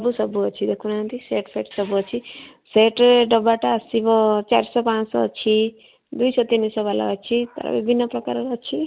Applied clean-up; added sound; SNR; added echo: none; none; none; none.